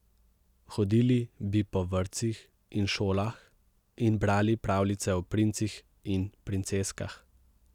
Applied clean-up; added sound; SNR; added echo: none; none; none; none.